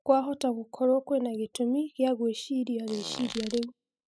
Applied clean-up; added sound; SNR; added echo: classical method spectral subtraction.